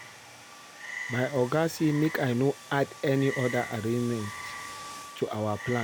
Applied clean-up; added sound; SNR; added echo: none; Domestic sounds, home sounds + Frog; 12 dB; none.